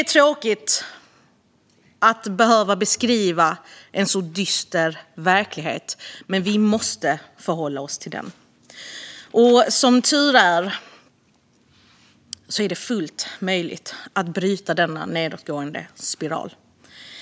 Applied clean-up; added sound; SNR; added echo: none; none; none; none.